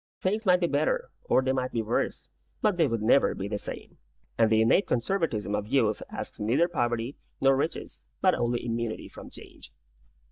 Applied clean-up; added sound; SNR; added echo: neural mask model DeepFilterNet 3.